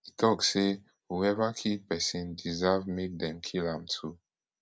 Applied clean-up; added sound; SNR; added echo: none; none; none; none.